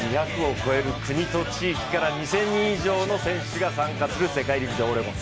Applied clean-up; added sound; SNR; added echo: none; none; none; none.